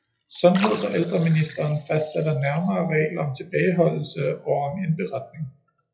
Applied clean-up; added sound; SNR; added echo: classical method WPE with log-MMSE.